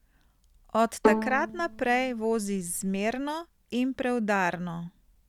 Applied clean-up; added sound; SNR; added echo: none; Bowed string instrument; 2 dB; none.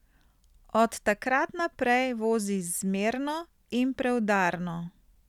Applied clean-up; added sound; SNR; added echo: none; none; none; none.